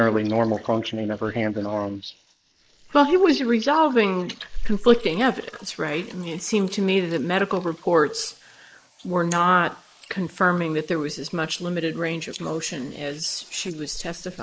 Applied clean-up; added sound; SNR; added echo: neural mask model Resemble Enhance denoiser.